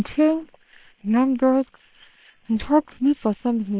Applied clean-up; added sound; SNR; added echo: neural separator model SepFormer WHAM!.